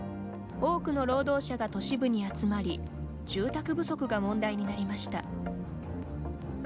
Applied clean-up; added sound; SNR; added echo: none; none; none; none.